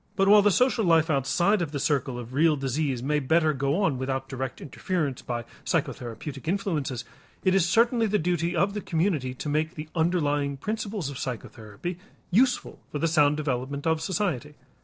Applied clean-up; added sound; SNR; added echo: neural separator model SepFormer DNS4.